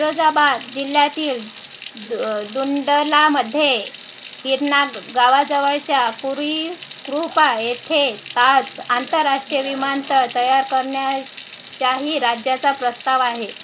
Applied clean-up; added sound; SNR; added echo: none; Sink (filling or washing) / Water tap, faucet; 11 dB; none.